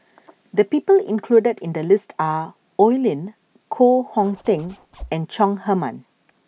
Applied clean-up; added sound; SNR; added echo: none; Zipper (clothing); 20 dB; none.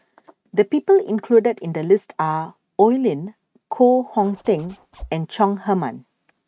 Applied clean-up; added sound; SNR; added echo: neural mask model RNNoise.